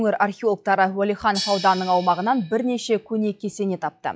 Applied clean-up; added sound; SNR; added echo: classical method log-MMSE.